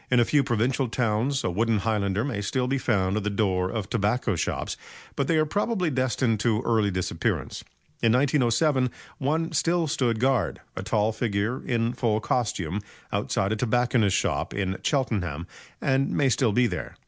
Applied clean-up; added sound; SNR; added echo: none; none; none; none.